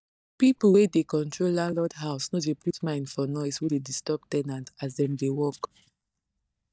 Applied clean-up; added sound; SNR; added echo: neural mask model DeepFilterNet 3.